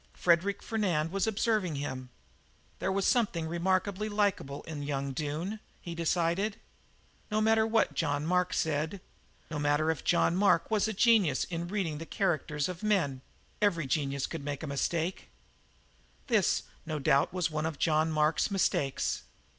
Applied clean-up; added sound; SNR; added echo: none; none; none; none.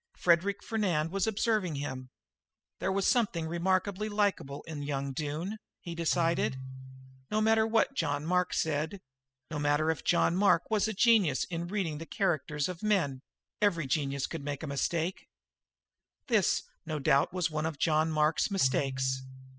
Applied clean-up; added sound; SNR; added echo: classical method spectral subtraction.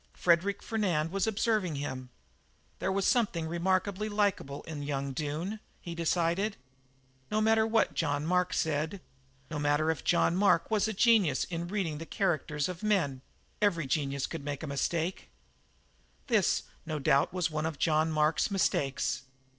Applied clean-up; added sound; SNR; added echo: neural separator model SepFormer DNS4.